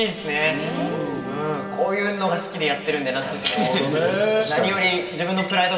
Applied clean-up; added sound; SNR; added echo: none; Bowed string instrument; 16 dB; reverberation time 3.0 s.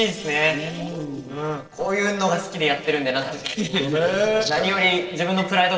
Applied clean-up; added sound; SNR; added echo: neural separator model SepFormer DNS4.